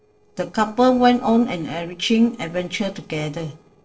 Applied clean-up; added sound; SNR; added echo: neural separator model SepFormer DNS4.